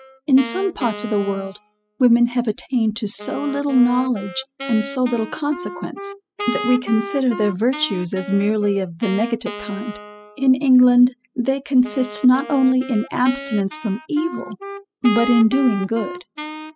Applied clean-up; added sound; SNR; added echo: classical method spectral subtraction.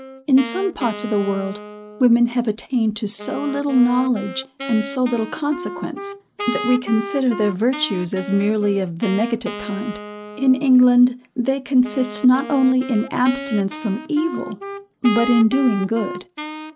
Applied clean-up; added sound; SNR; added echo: none; Wind instrument, woodwind instrument; 12 dB; none.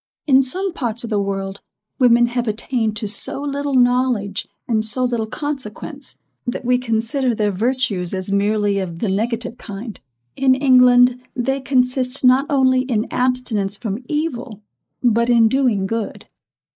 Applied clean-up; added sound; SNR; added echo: neural mask model Resemble Enhance denoiser.